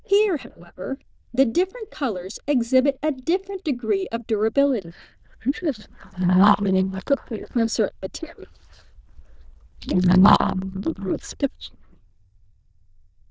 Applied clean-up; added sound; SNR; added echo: neural diffusion model UNIVERSE++.